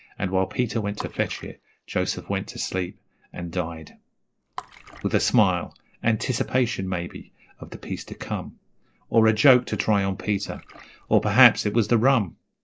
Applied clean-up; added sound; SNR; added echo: neural mask model Resemble Enhance denoiser.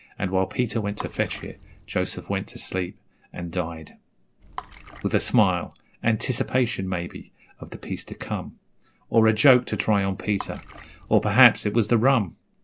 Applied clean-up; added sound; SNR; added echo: none; Water / Splash, splatter; 18 dB; none.